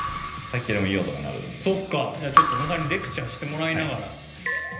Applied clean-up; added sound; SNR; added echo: none; Raindrop / Drip; 2 dB; reverberation time 0.8 s.